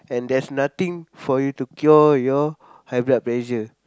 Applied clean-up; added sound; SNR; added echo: none; none; none; none.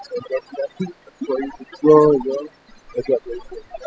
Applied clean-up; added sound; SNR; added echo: classical method spectral subtraction.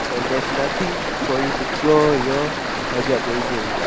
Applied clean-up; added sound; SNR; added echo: none; Stream; 1 dB; none.